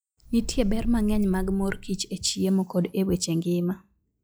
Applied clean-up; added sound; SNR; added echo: classical method log-MMSE.